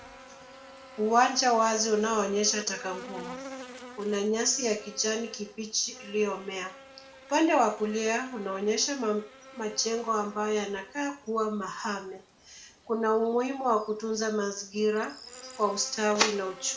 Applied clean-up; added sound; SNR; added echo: none; Buzz; 18 dB; reverberation time 0.4 s.